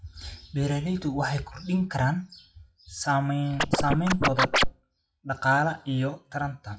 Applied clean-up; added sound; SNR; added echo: classical method WPE with log-MMSE.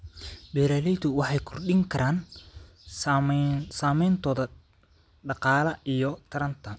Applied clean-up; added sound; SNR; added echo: none; none; none; none.